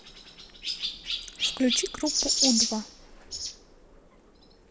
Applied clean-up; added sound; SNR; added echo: none; Chirp, tweet; -2 dB; none.